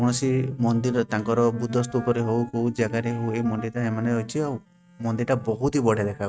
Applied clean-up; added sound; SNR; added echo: neural mask model RNNoise.